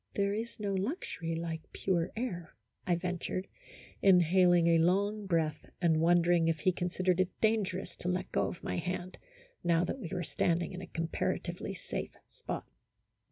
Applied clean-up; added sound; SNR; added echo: none; none; none; none.